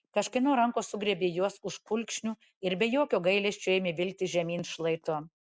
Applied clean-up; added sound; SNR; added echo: none; none; none; none.